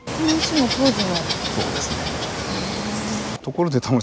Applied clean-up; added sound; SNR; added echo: none; Water / Bird; 2 dB; none.